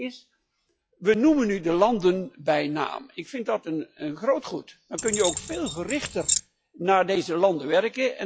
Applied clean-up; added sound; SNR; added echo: classical method log-MMSE.